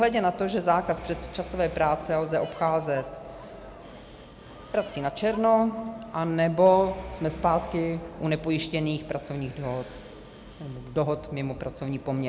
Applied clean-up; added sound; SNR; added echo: none; Mechanisms + Crowd; 19 dB; none.